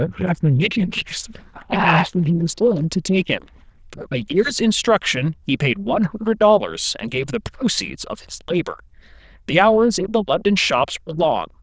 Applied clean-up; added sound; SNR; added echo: neural diffusion model UNIVERSE++.